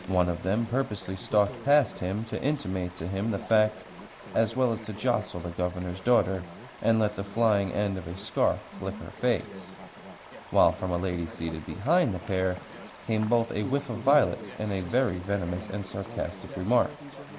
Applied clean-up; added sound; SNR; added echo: none; Chatter / Stream; 15 dB; none.